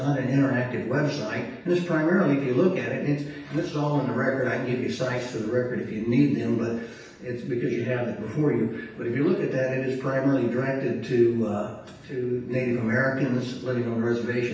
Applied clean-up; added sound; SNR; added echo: none; none; none; reverberation time 0.9 s.